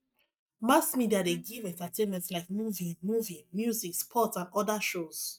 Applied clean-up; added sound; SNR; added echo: neural mask model DeepFilterNet 3.